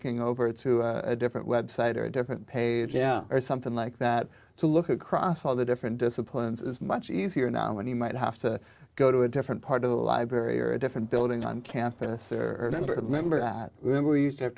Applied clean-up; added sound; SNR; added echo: neural separator model SepFormer DNS4.